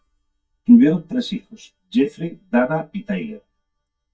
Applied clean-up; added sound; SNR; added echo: neural mask model DeepFilterNet 3.